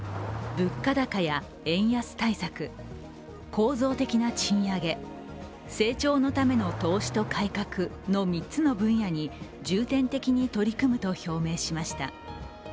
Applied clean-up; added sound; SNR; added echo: none; Accelerating, revving, vroom / Car; 14 dB; none.